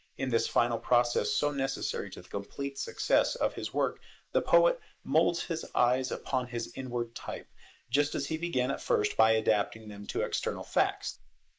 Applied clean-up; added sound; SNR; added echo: neural mask model Resemble Enhance denoiser.